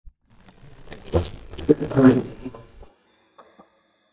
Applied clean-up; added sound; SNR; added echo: neural mask model DeepFilterNet 3.